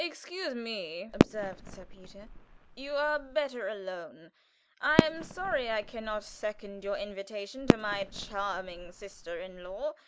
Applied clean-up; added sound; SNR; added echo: none; Fireworks; -2 dB; none.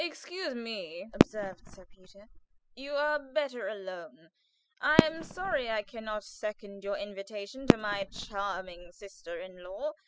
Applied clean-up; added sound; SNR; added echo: classical method spectral subtraction.